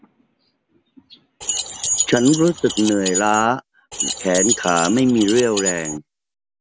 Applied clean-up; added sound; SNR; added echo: none; Keys jangling; 5 dB; none.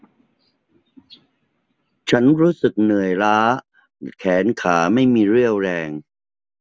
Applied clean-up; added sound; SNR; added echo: none; none; none; none.